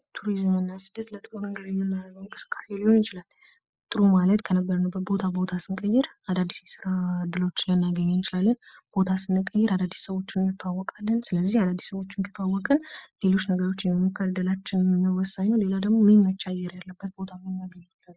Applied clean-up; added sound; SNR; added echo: neural mask model Resemble Enhance denoiser.